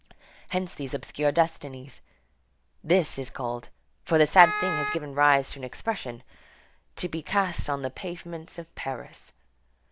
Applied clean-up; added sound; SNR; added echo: none; Wind instrument, woodwind instrument; 4 dB; none.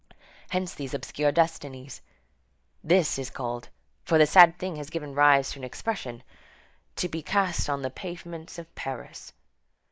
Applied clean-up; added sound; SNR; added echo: neural mask model Resemble Enhance denoiser.